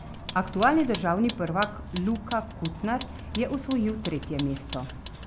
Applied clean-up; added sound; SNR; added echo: none; Vehicle; 6 dB; none.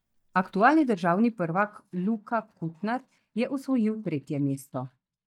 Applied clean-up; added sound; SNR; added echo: neural mask model DeepFilterNet 3.